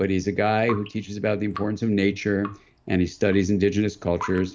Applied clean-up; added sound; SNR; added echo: none; Drip; 18 dB; none.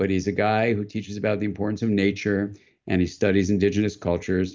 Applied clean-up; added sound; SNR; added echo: none; none; none; none.